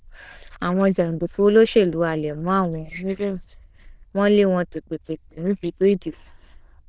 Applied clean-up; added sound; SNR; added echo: neural diffusion model UNIVERSE++.